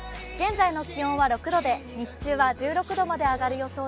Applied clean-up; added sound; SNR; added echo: none; none; none; none.